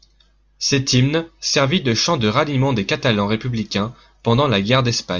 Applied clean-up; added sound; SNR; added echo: none; none; none; none.